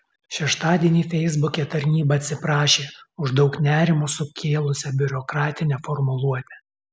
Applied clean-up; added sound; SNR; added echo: none; none; none; none.